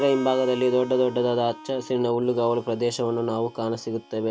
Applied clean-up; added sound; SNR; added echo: none; Harmonica; 20 dB; none.